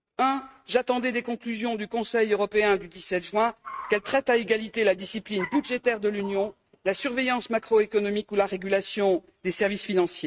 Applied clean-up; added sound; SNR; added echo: neural mask model RNNoise.